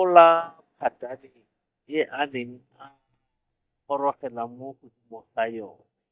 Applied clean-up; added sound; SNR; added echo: neural mask model DeepFilterNet 3.